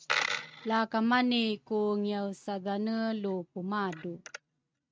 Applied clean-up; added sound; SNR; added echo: neural mask model RNNoise.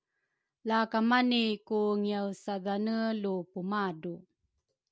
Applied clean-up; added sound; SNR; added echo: none; none; none; none.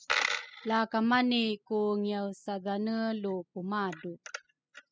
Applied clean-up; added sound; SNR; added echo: classical method spectral subtraction.